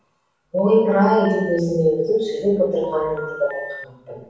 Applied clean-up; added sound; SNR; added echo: none; Telephone; 15 dB; reverberation time 0.7 s.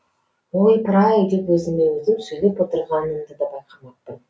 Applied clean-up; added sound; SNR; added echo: none; none; none; none.